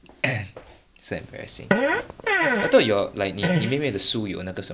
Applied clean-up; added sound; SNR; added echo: none; Fart; 1 dB; none.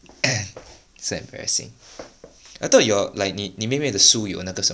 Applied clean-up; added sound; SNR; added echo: none; none; none; none.